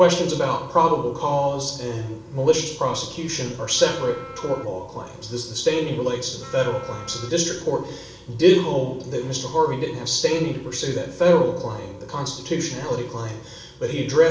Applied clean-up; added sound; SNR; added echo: none; Wind instrument, woodwind instrument; 19 dB; reverberation time 0.6 s.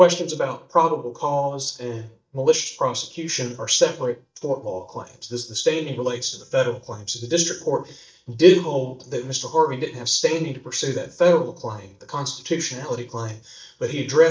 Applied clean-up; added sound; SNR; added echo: neural mask model DeepFilterNet 3.